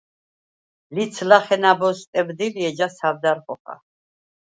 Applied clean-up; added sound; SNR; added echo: none; none; none; none.